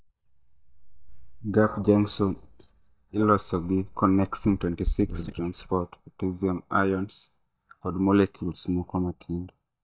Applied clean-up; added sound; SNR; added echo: neural mask model DeepFilterNet 3.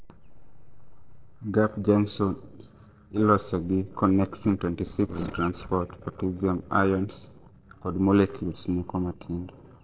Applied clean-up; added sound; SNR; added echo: neural separator model SepFormer DNS4.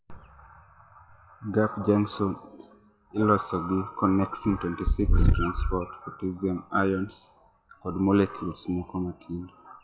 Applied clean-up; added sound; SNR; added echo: classical method WPE with log-MMSE.